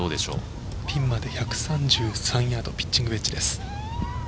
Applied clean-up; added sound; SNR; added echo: none; Meow; 12 dB; none.